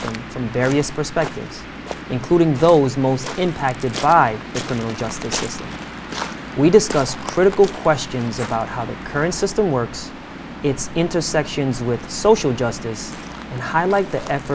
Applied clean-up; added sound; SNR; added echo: none; Waves, surf; 12 dB; none.